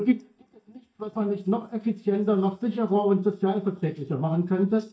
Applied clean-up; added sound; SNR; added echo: neural mask model DeepFilterNet 3.